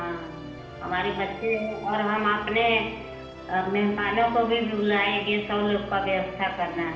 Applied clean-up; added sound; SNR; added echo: none; Musical instrument; 13 dB; reverberation time 0.8 s.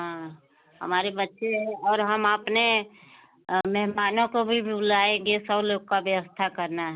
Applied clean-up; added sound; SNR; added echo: none; none; none; none.